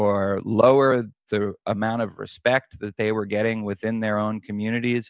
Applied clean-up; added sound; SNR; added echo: none; none; none; none.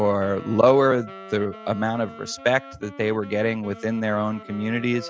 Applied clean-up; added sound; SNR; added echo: none; Wind instrument, woodwind instrument + Wind instrument, woodwind instrument; 17 dB; none.